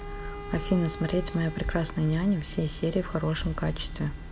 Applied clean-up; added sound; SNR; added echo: none; Bowed string instrument; 16 dB; none.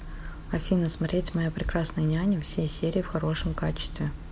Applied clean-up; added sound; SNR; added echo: none; none; none; none.